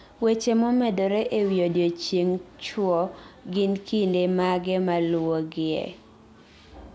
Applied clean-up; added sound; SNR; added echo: none; none; none; none.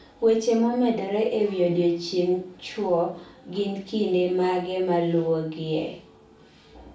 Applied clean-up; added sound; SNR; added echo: none; none; none; reverberation time 0.4 s.